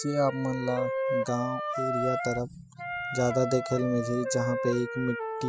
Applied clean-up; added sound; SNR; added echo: classical method spectral subtraction.